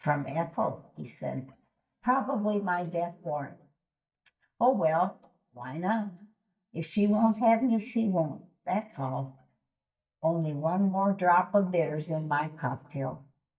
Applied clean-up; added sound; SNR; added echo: neural mask model DeepFilterNet 3.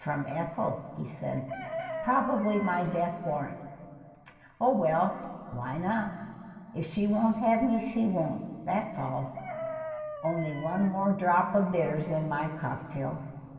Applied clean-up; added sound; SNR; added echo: none; Chicken, rooster; 15 dB; reverberation time 2.4 s.